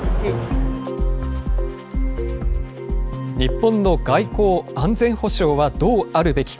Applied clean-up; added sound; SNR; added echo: none; none; none; none.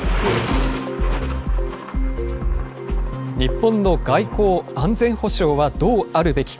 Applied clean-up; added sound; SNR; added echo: none; Thunder; 14 dB; none.